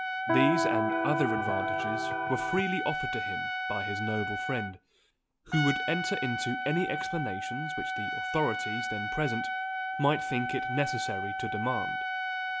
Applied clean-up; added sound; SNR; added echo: none; Electric guitar + Trumpet; -1 dB; none.